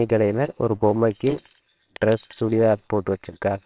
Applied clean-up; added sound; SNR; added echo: neural separator model SepFormer WHAMR!.